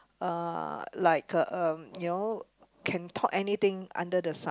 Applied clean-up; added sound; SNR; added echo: none; none; none; none.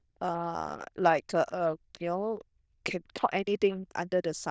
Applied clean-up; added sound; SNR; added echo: neural diffusion model UNIVERSE++.